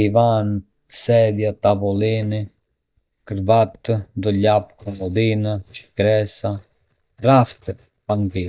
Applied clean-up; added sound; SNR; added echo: neural mask model DeepFilterNet 3.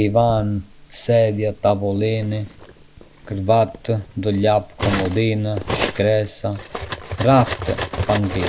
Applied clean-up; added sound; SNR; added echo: none; Cutlery, silverware; 10 dB; none.